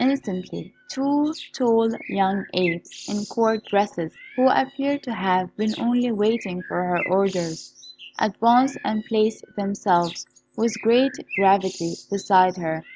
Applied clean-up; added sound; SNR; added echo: none; Bird; 18 dB; none.